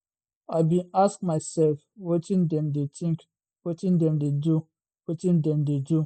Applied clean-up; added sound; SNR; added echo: none; none; none; none.